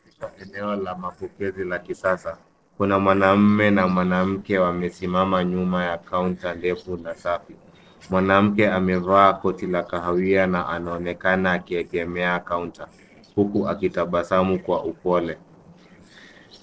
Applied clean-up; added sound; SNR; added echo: neural separator model SepFormer DNS4.